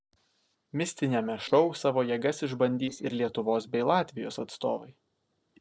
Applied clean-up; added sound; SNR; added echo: neural separator model SepFormer DNS4.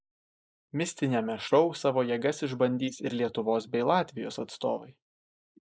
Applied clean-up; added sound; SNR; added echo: neural mask model Resemble Enhance denoiser.